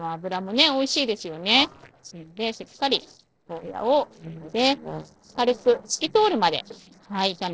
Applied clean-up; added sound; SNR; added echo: neural separator model SepFormer DNS4.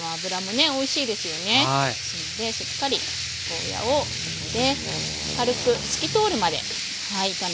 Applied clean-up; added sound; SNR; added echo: none; Aircraft; 14 dB; none.